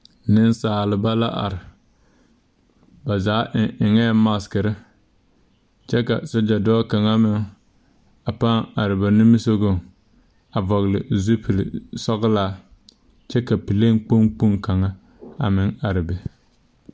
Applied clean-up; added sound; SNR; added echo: none; none; none; none.